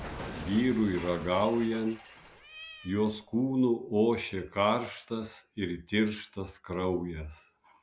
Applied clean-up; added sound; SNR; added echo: none; Cat; 17 dB; none.